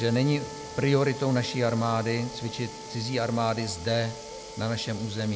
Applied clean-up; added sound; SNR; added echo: none; Sink (filling or washing) + Wind instrument, woodwind instrument; 14 dB; none.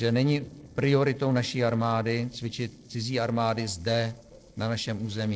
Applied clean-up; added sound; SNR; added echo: neural separator model SepFormer DNS4.